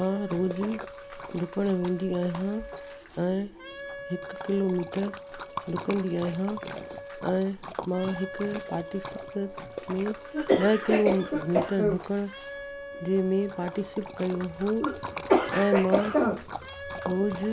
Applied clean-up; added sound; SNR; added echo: none; Splash, splatter + Wind instrument, woodwind instrument; 11 dB; none.